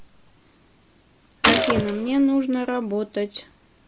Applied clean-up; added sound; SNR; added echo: none; Gunshot, gunfire; -3 dB; none.